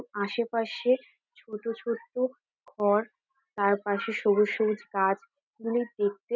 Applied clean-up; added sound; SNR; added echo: none; none; none; none.